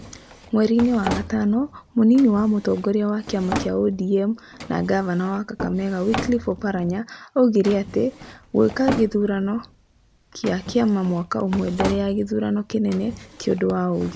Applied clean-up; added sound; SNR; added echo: none; Drawer open or close; 12 dB; none.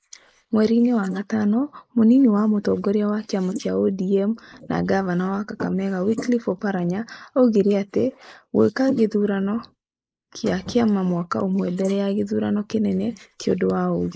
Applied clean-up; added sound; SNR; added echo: neural mask model Resemble Enhance denoiser.